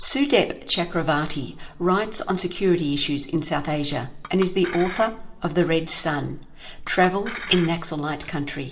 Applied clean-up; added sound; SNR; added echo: none; Chink, clink; 16 dB; reverberation time 0.7 s.